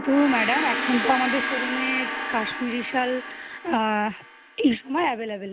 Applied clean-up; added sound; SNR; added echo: none; Gong; 5 dB; none.